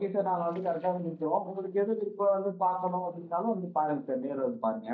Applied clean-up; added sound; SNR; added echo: neural mask model DeepFilterNet 3.